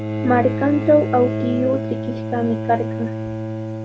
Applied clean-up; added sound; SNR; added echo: none; Bowed string instrument; 4 dB; none.